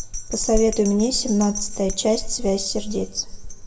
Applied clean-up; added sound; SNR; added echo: none; Bell; 7 dB; reverberation time 0.8 s.